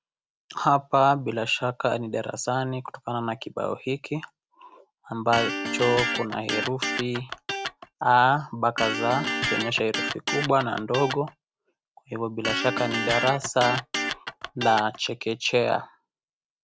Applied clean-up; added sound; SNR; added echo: none; Electric guitar; 3 dB; none.